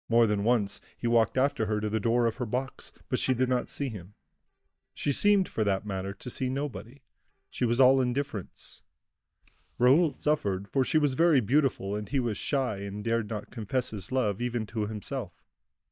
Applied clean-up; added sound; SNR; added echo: neural mask model DeepFilterNet 3.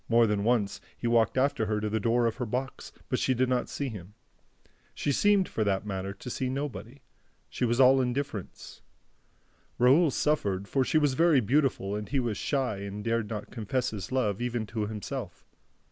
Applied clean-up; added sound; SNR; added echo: none; none; none; none.